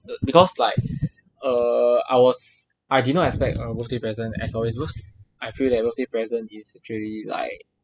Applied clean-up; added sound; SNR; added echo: classical method spectral subtraction.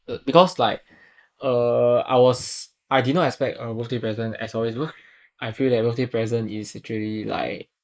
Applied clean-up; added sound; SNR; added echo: neural mask model Resemble Enhance denoiser.